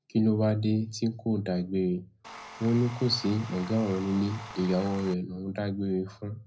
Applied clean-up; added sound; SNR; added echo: none; Tools; 15 dB; reverberation time 0.4 s.